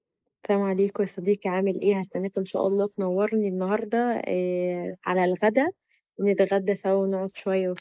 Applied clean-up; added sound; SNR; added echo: neural mask model Resemble Enhance denoiser.